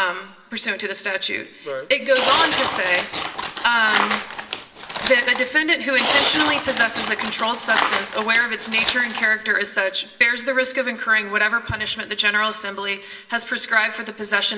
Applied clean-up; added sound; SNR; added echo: none; Tearing; 4 dB; reverberation time 1.5 s.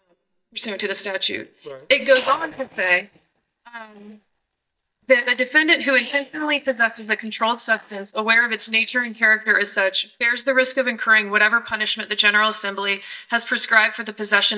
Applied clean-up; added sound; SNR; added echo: neural mask model DeepFilterNet 3.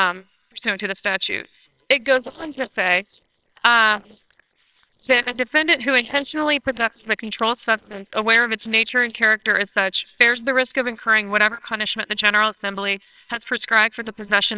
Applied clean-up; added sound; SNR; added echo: neural separator model SepFormer WHAMR!.